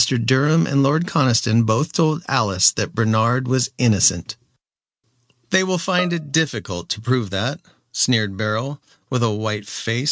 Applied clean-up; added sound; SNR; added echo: neural mask model RNNoise.